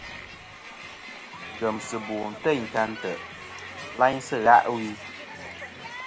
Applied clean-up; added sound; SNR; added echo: none; Crowd; 12 dB; none.